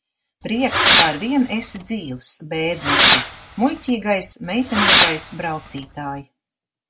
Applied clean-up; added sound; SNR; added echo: none; Fireworks; -4 dB; none.